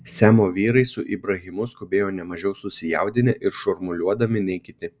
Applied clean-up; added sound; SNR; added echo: none; none; none; none.